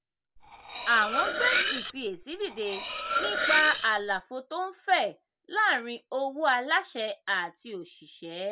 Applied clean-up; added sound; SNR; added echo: none; Cutlery, silverware; 1 dB; none.